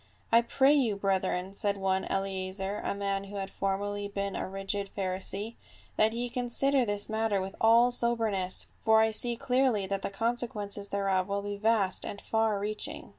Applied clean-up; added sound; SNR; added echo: none; none; none; none.